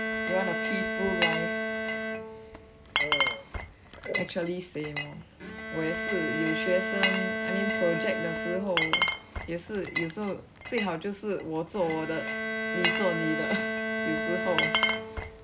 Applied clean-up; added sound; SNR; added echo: none; Bowed string instrument + Glass; -2 dB; none.